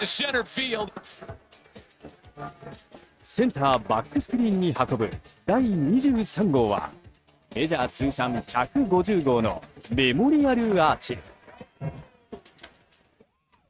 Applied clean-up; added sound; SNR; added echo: neural mask model RNNoise.